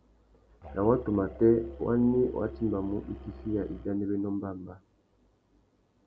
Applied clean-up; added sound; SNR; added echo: none; Musical instrument; 15 dB; none.